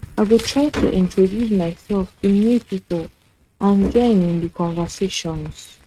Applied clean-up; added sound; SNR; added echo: neural mask model RNNoise.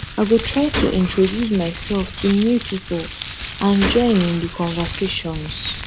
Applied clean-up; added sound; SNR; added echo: none; Gunshot, gunfire + Crumpling, crinkling; 6 dB; none.